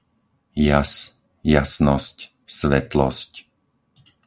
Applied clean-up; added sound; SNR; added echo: none; none; none; none.